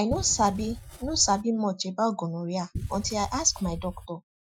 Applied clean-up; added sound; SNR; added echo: classical method Wiener filter.